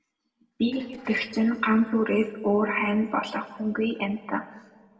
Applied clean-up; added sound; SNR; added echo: neural separator model SepFormer DNS4.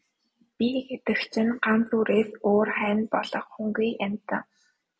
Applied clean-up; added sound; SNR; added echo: none; none; none; none.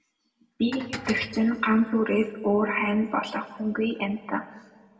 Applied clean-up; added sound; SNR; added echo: none; Dishes, pots, and pans; 13 dB; reverberation time 1.2 s.